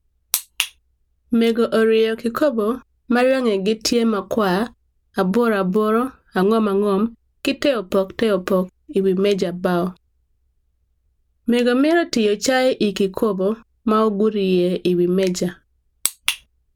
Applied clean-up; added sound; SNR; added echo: none; none; none; none.